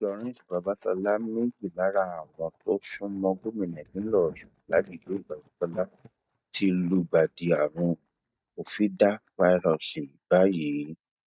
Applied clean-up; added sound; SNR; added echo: neural mask model DeepFilterNet 3.